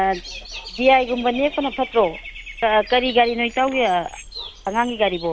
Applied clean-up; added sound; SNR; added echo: none; Bird / Dog; 16 dB; none.